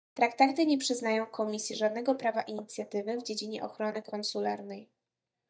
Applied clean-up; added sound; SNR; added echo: neural mask model DeepFilterNet 3.